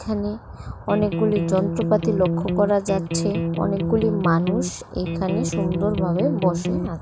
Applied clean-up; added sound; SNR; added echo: none; Electric guitar; 1 dB; none.